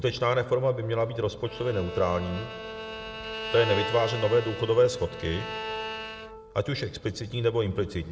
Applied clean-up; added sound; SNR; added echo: none; Bowed string instrument; 10 dB; reverberation time 0.8 s.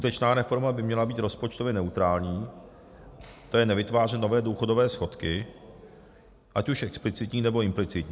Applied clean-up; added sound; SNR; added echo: none; none; none; none.